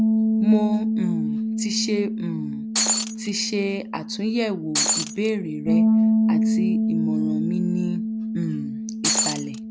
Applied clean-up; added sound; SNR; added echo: none; Bass guitar + Shatter; -5 dB; none.